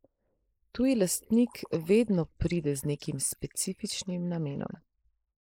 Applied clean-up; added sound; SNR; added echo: neural mask model Resemble Enhance denoiser.